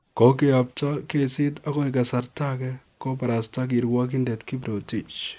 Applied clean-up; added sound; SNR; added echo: none; none; none; none.